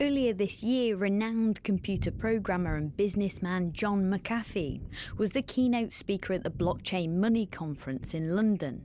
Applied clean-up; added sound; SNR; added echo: none; Thunder; 14 dB; none.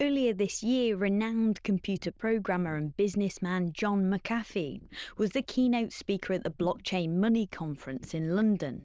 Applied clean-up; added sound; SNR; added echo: neural diffusion model UNIVERSE++.